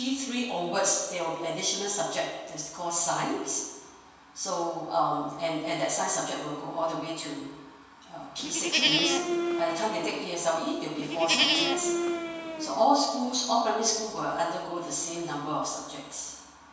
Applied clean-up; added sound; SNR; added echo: none; Livestock, farm animals, working animals; -2 dB; reverberation time 1.2 s.